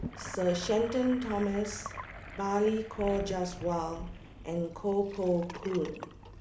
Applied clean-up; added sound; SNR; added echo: none; Thunder / Rain + Sink (filling or washing) / Gurgling; 12 dB; none.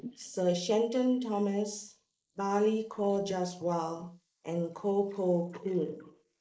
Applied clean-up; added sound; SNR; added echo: neural mask model Resemble Enhance denoiser.